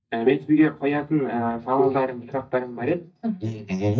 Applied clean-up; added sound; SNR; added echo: neural mask model DeepFilterNet 3.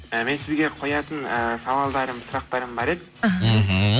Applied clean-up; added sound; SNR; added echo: none; none; none; none.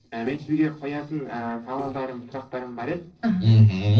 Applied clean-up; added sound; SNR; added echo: neural separator model SepFormer DNS4.